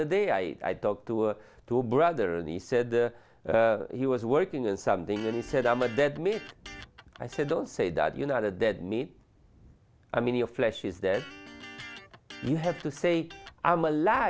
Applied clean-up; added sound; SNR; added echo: none; Electric guitar; 18 dB; none.